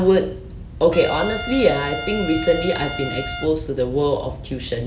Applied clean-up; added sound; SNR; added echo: none; Trumpet; 9 dB; none.